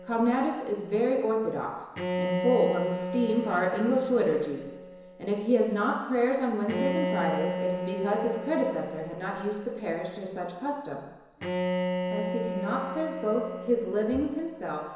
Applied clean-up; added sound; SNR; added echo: none; Bowed string instrument; 6 dB; reverberation time 1.0 s.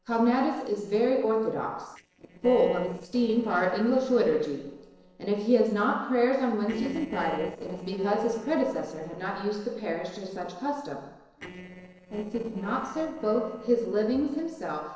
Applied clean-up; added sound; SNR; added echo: neural separator model SepFormer DNS4.